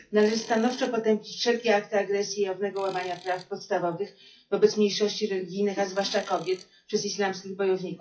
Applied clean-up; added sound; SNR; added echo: classical method WPE with log-MMSE.